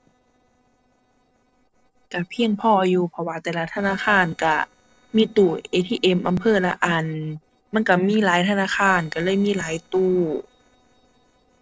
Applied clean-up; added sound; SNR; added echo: neural separator model SepFormer DNS4.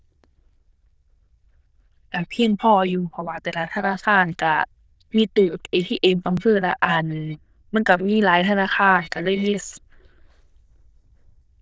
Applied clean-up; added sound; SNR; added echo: neural diffusion model UNIVERSE++.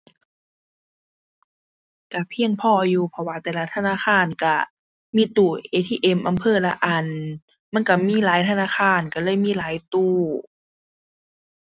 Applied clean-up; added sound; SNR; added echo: none; none; none; none.